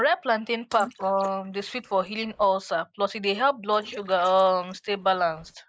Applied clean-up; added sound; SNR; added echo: neural mask model Resemble Enhance denoiser.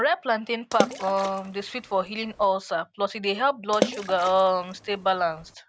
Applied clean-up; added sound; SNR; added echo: none; Water / Splash, splatter; 7 dB; none.